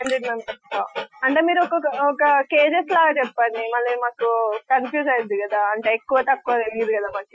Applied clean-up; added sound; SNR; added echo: classical method Wiener filter.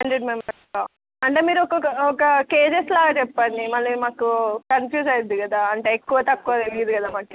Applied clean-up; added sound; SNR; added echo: none; none; none; none.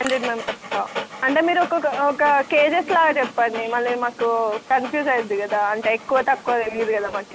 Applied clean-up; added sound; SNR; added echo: none; Dog; 13 dB; none.